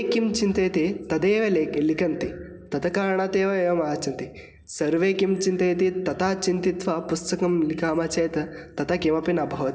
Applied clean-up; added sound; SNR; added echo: none; none; none; reverberation time 0.3 s.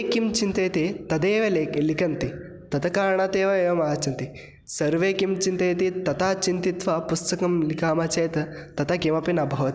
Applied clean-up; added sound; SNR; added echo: none; none; none; none.